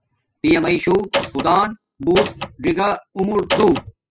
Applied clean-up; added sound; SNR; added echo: classical method spectral subtraction.